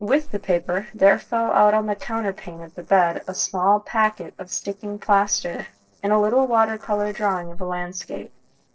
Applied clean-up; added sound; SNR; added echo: neural separator model SepFormer DNS4.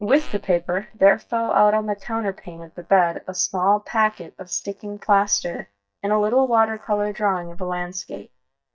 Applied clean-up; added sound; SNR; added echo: neural mask model DeepFilterNet 3.